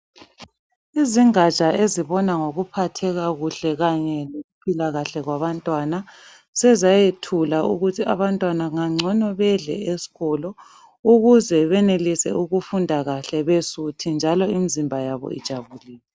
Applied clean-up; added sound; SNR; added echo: none; none; none; none.